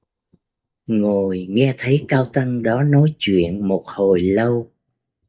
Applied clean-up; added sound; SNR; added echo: neural mask model DeepFilterNet 3.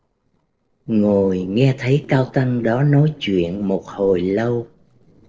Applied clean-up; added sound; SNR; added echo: neural separator model SepFormer DNS4.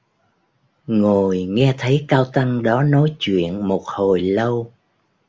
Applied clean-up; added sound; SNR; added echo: none; none; none; none.